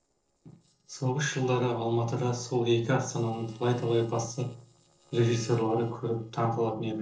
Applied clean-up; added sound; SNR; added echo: neural separator model SepFormer DNS4.